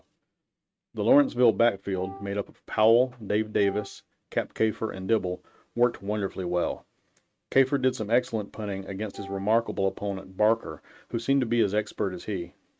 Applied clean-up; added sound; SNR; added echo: neural mask model RNNoise.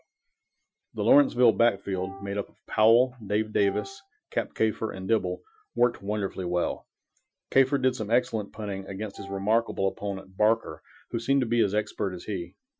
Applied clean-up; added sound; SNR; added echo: classical method Wiener filter.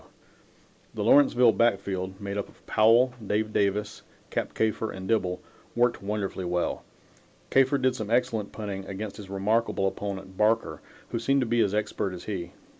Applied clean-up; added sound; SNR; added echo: none; none; none; none.